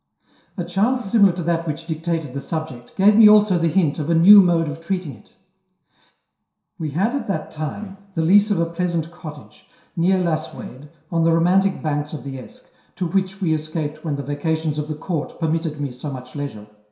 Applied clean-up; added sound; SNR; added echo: none; Whoosh, swoosh, swish; 19 dB; reverberation time 0.7 s.